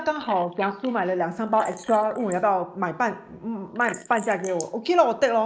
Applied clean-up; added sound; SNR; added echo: neural mask model Resemble Enhance denoiser.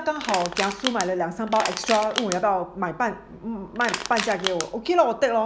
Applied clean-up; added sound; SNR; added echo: none; Crushing; 7 dB; none.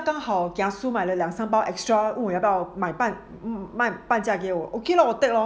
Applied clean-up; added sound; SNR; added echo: none; none; none; none.